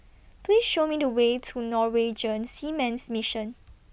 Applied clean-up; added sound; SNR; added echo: none; none; none; none.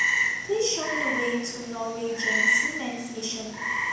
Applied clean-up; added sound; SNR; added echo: none; Frog; -3 dB; reverberation time 1.0 s.